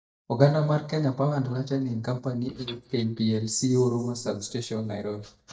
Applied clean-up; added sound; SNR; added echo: neural mask model DeepFilterNet 3.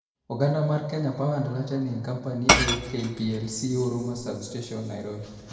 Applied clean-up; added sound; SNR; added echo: none; Shatter / Crushing; 0 dB; reverberation time 1.9 s.